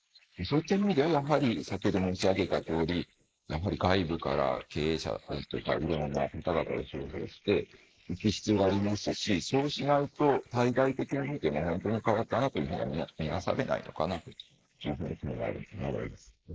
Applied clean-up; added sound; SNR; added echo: neural mask model Resemble Enhance denoiser.